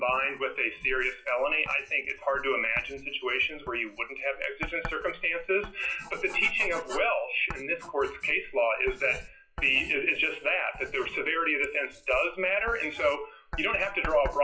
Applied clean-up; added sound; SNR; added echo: classical method WPE with log-MMSE.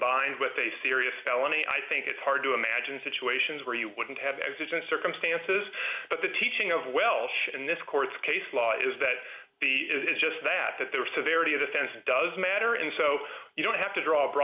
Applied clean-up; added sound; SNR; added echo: none; none; none; none.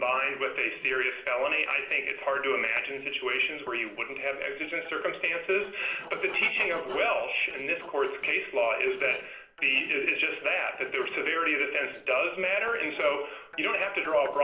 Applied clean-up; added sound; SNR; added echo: neural separator model SepFormer DNS4.